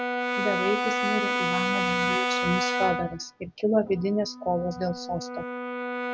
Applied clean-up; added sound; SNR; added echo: none; Brass instrument; 0 dB; none.